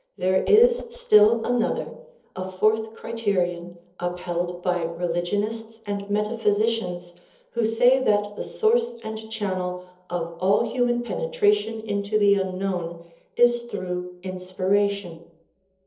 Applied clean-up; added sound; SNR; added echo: neural separator model SepFormer DNS4.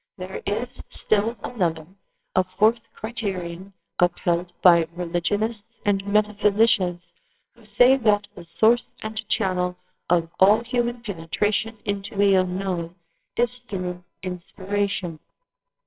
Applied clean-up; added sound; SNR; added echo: neural separator model SepFormer WHAMR!.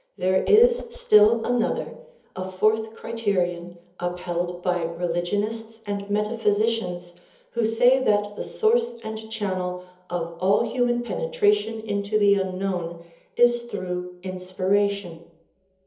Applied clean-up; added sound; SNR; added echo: none; Whoosh, swoosh, swish; 18 dB; reverberation time 0.7 s.